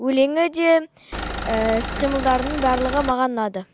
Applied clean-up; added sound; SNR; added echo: none; Engine; 6 dB; none.